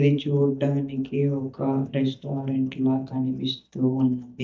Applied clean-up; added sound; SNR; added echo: neural mask model DeepFilterNet 3.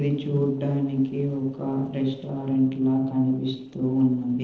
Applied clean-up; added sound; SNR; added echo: neural separator model SepFormer DNS4.